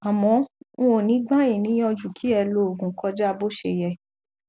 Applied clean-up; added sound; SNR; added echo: none; none; none; none.